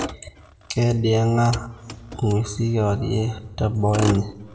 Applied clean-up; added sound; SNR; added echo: none; Motor vehicle (road); 13 dB; reverberation time 0.8 s.